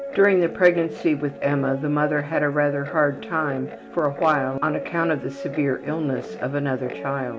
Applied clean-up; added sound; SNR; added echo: none; Guitar; 11 dB; none.